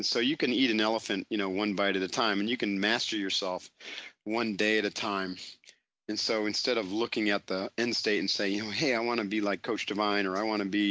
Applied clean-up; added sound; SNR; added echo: none; none; none; none.